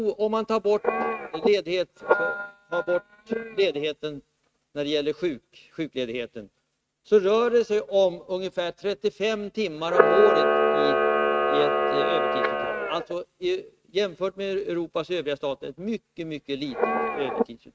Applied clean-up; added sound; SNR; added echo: neural mask model RNNoise.